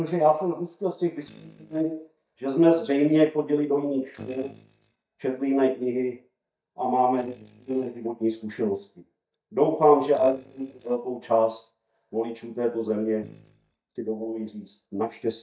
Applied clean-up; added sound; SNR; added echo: neural mask model DeepFilterNet 3.